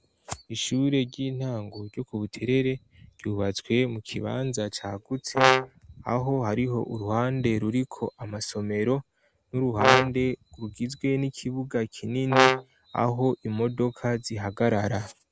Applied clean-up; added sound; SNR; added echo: none; Brass instrument; -4 dB; none.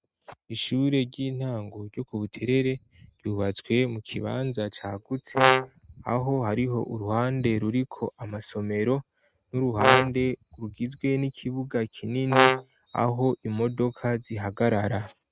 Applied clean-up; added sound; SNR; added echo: neural mask model RNNoise.